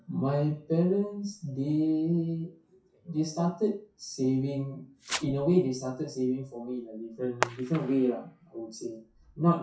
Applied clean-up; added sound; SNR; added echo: classical method WPE with log-MMSE.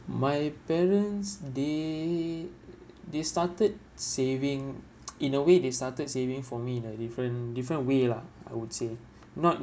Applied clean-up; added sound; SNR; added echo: none; none; none; none.